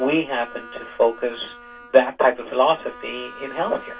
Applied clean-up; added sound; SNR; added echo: none; Wind instrument, woodwind instrument; 19 dB; reverberation time 0.1 s.